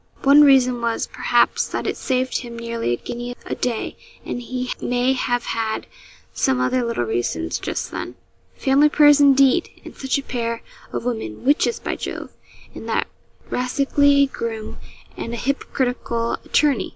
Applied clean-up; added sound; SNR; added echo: none; none; none; none.